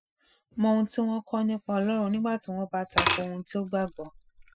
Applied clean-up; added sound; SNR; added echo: classical method spectral subtraction.